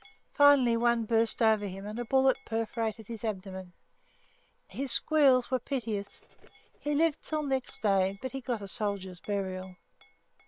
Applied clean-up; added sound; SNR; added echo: neural separator model SepFormer WHAM!.